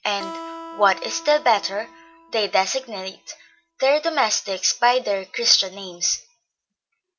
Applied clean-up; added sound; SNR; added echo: none; Acoustic guitar; 17 dB; none.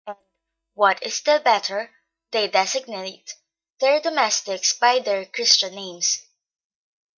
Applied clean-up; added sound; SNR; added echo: neural mask model DeepFilterNet 3.